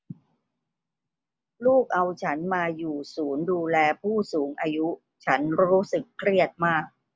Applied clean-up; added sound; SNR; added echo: none; none; none; none.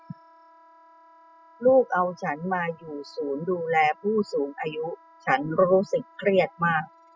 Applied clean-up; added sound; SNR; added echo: classical method spectral subtraction.